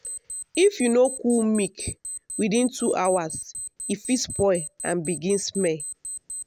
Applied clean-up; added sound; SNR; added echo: none; Alarm; 11 dB; none.